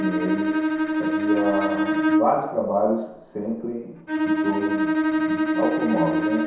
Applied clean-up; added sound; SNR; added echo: none; Bowed string instrument; -3 dB; reverberation time 0.7 s.